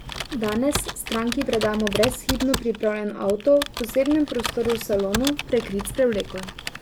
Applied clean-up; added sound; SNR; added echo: none; Computer keyboard; 8 dB; none.